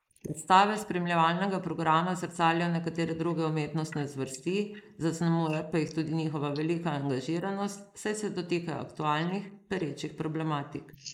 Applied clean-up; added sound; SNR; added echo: neural mask model Resemble Enhance denoiser.